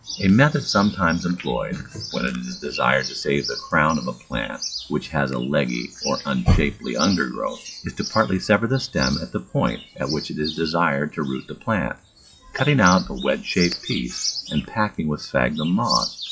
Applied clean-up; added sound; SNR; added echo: classical method log-MMSE.